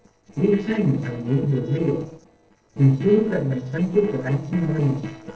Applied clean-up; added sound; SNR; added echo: neural separator model SepFormer DNS4.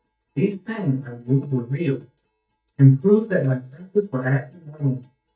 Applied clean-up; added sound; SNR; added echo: neural mask model DeepFilterNet 3.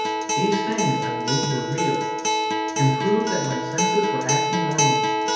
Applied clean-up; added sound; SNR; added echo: none; Acoustic guitar; -3 dB; reverberation time 0.8 s.